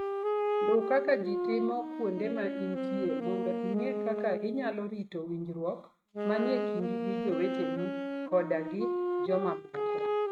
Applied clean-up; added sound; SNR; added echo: neural mask model RNNoise.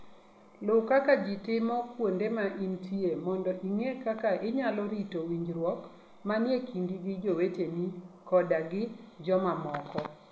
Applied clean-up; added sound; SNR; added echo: none; none; none; none.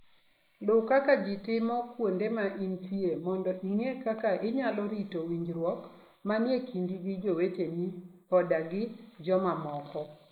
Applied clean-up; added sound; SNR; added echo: neural mask model Resemble Enhance denoiser.